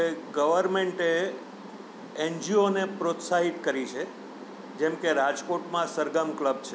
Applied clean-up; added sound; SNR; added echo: none; none; none; none.